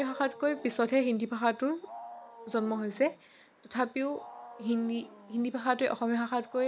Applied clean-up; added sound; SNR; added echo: none; Wild animals; 19 dB; none.